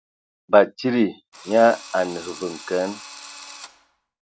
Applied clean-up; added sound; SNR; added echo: none; Drill; 18 dB; none.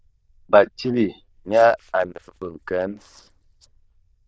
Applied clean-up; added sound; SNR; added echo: neural diffusion model UNIVERSE++.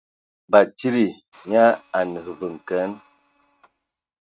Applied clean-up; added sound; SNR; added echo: neural mask model RNNoise.